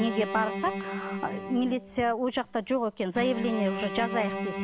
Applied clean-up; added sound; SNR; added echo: none; Bowed string instrument; 6 dB; none.